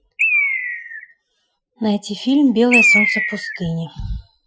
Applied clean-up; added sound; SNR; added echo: classical method Wiener filter.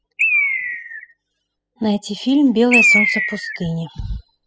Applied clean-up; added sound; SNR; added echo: classical method spectral subtraction.